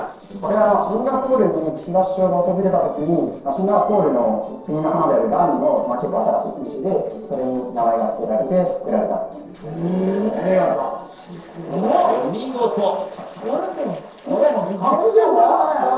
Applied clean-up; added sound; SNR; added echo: neural separator model SepFormer DNS4.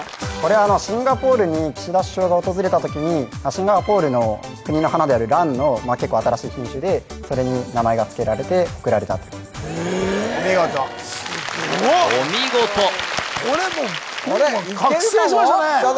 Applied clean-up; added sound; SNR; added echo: none; none; none; none.